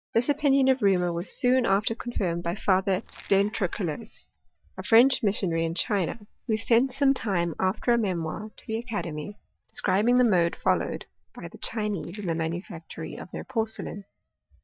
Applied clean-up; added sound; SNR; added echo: neural mask model DeepFilterNet 3.